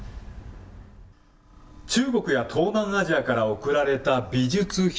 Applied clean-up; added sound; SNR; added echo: none; none; none; none.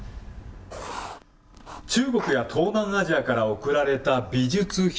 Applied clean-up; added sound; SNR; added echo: none; Writing; 14 dB; none.